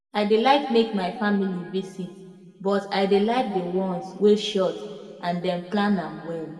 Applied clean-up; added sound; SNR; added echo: none; none; none; reverberation time 1.8 s.